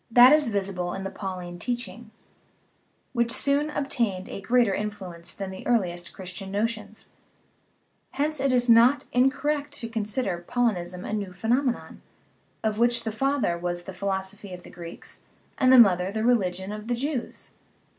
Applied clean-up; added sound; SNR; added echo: none; none; none; none.